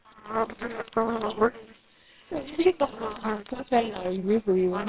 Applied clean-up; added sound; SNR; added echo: neural separator model SepFormer WHAMR!.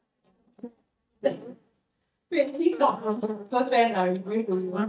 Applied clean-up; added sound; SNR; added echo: neural mask model DeepFilterNet 3.